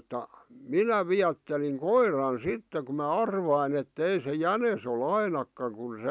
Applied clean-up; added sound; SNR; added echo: none; none; none; none.